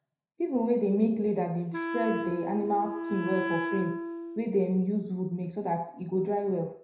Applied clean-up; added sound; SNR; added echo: none; Wind instrument, woodwind instrument; 5 dB; reverberation time 0.5 s.